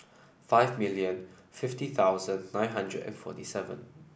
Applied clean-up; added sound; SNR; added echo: none; none; none; none.